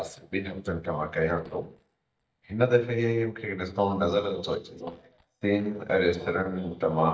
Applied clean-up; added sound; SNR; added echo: neural mask model DeepFilterNet 3.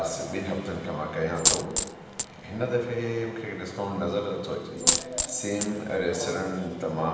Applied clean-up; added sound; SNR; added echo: none; Coin (dropping); -3 dB; reverberation time 1.2 s.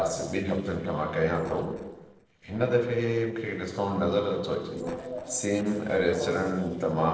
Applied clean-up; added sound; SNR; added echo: neural separator model SepFormer DNS4.